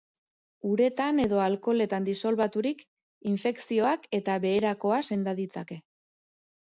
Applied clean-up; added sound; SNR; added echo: none; none; none; none.